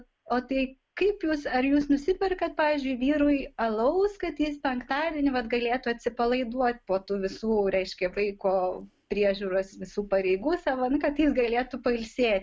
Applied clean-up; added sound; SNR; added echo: none; none; none; none.